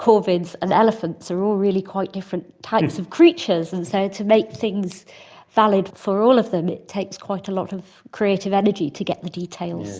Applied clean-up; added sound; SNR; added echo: none; none; none; none.